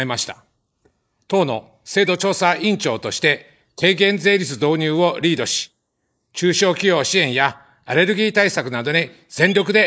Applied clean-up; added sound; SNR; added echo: neural mask model Resemble Enhance denoiser.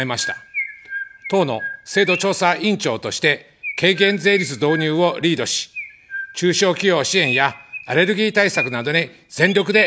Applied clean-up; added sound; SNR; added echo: none; Chirp, tweet; 11 dB; none.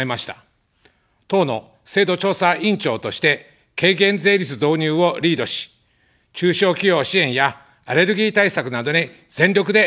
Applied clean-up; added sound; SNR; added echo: none; none; none; none.